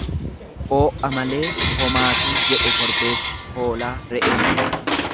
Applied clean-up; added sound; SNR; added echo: none; Coin (dropping) / Bell; -1 dB; none.